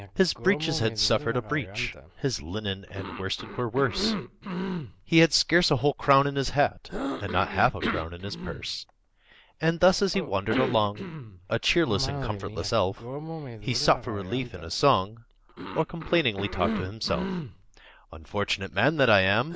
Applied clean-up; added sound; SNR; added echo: none; Cough; 10 dB; none.